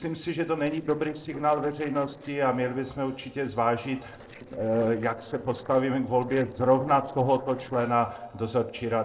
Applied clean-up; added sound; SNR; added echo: neural separator model SepFormer DNS4.